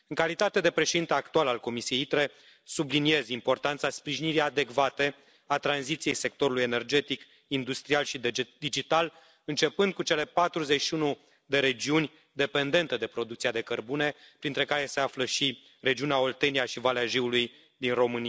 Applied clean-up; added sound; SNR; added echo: none; none; none; none.